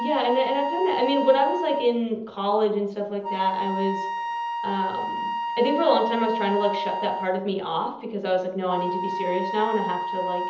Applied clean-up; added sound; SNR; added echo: none; Wind instrument, woodwind instrument; 5 dB; reverberation time 0.7 s.